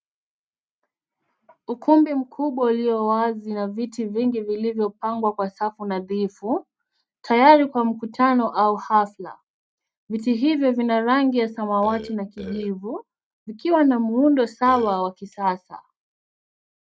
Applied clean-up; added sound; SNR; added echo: neural mask model RNNoise.